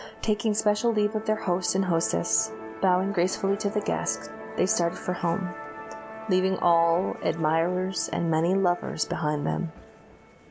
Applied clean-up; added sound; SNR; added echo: none; Musical instrument; 14 dB; none.